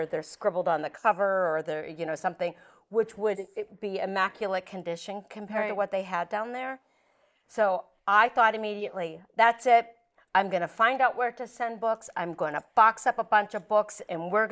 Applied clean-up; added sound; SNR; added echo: neural mask model Resemble Enhance denoiser.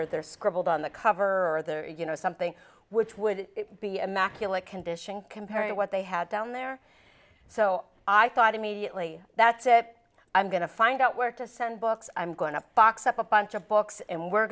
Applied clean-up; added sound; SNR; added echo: none; none; none; none.